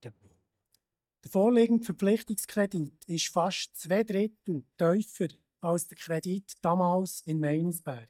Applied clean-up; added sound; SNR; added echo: neural mask model DeepFilterNet 3.